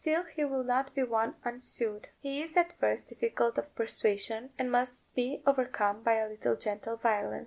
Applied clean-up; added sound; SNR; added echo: none; none; none; none.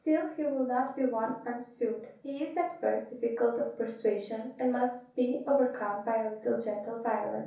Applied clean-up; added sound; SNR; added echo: none; none; none; reverberation time 0.6 s.